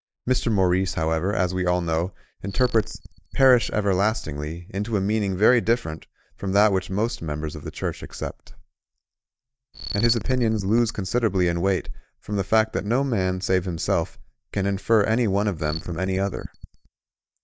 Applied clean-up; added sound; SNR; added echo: neural mask model DeepFilterNet 3.